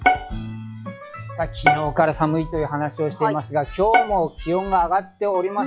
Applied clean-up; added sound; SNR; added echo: classical method log-MMSE.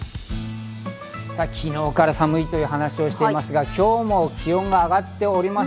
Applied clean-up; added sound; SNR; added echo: none; none; none; none.